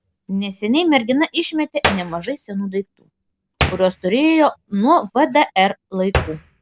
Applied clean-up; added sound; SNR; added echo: none; Hands; 10 dB; none.